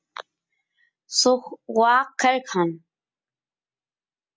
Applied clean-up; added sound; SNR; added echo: none; none; none; none.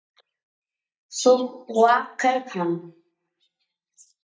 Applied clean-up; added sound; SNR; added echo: neural mask model DeepFilterNet 3.